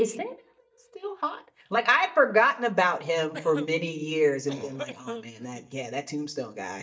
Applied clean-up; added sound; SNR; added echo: neural mask model DeepFilterNet 3.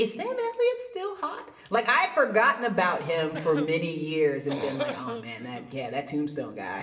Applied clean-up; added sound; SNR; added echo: none; Cough; 11 dB; reverberation time 0.8 s.